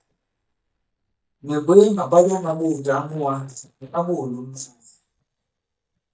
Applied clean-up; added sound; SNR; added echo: neural mask model DeepFilterNet 3.